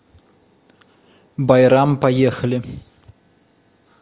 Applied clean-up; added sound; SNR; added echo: none; none; none; none.